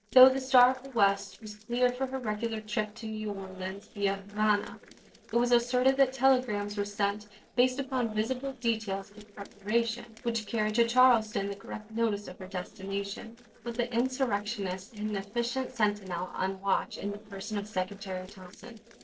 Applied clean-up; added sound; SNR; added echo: neural separator model SepFormer DNS4.